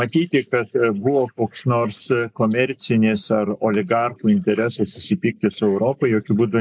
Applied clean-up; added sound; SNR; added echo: neural mask model Resemble Enhance denoiser.